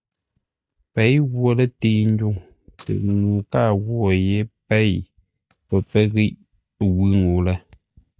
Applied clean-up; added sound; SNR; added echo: neural mask model DeepFilterNet 3.